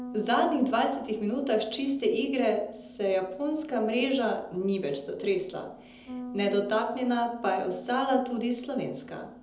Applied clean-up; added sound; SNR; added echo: none; Bass guitar; 15 dB; reverberation time 0.8 s.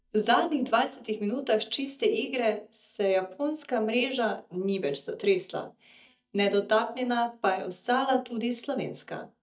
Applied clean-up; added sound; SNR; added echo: neural mask model DeepFilterNet 3.